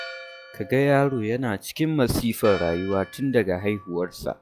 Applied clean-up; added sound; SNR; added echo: classical method log-MMSE.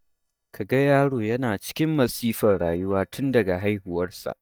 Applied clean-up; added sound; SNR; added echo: neural mask model DeepFilterNet 3.